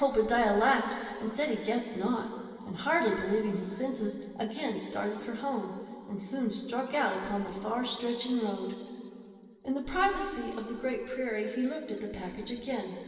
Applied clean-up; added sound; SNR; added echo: none; none; none; reverberation time 2.6 s.